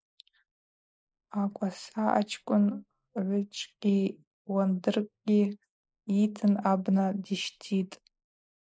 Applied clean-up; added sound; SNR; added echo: neural mask model Resemble Enhance denoiser.